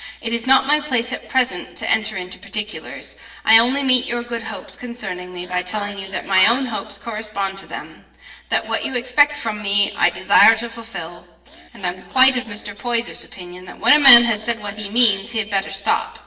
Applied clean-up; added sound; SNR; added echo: neural separator model SepFormer DNS4.